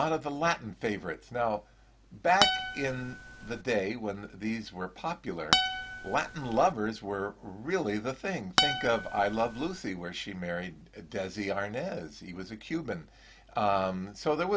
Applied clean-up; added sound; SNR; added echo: none; Acoustic guitar; 0 dB; none.